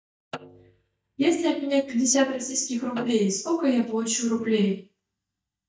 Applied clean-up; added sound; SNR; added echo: neural mask model DeepFilterNet 3.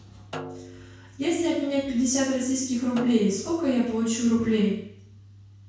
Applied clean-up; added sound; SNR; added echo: none; Snare drum; 18 dB; reverberation time 0.6 s.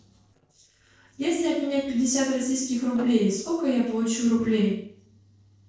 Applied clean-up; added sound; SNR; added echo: neural separator model SepFormer DNS4.